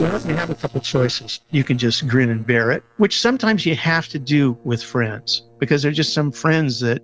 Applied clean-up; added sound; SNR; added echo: neural separator model SepFormer DNS4.